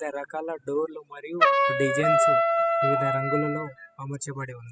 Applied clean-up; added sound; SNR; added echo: classical method spectral subtraction.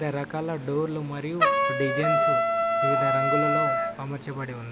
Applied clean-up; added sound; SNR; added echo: none; Trumpet; -4 dB; none.